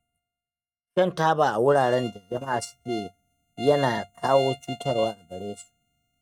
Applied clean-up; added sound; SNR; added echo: neural mask model RNNoise.